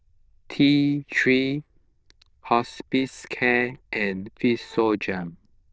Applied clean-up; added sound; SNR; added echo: neural diffusion model UNIVERSE++.